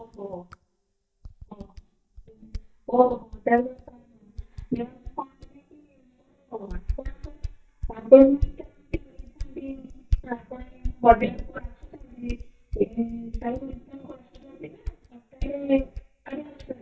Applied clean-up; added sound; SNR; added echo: neural mask model DeepFilterNet 3.